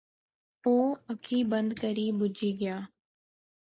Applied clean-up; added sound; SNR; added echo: neural mask model Resemble Enhance denoiser.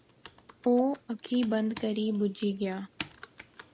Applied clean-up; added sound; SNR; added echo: none; Computer keyboard; 17 dB; none.